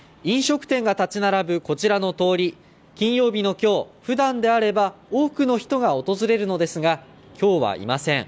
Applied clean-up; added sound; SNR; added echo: none; none; none; none.